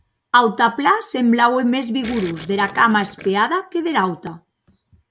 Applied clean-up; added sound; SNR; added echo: none; Gurgling; 18 dB; none.